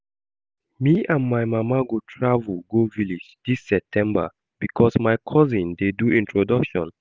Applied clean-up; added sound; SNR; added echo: none; none; none; none.